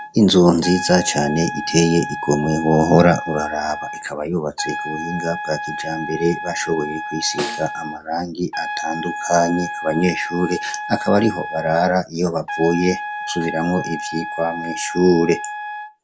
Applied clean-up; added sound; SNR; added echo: none; Snare drum + Trumpet; 9 dB; none.